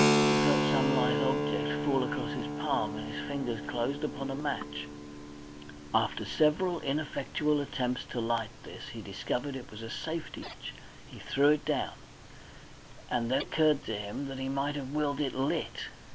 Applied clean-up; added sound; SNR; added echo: none; Keyboard (musical); 3 dB; none.